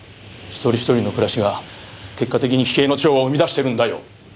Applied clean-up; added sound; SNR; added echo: none; none; none; none.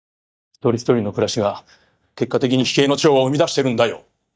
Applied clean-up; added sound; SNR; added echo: neural mask model DeepFilterNet 3.